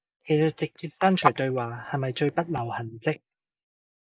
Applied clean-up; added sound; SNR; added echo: neural mask model Resemble Enhance denoiser.